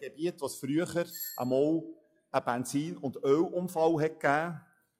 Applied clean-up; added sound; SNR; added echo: classical method log-MMSE.